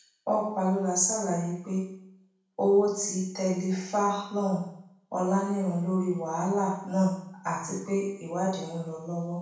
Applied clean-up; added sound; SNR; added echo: none; none; none; reverberation time 0.6 s.